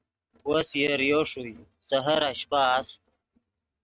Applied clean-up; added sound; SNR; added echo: neural mask model RNNoise.